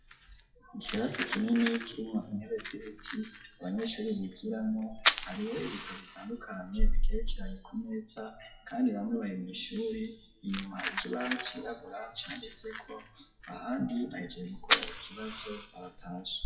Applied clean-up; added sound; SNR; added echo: classical method WPE with log-MMSE.